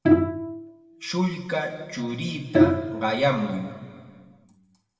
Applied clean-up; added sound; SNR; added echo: none; Bowed string instrument; -2 dB; reverberation time 1.9 s.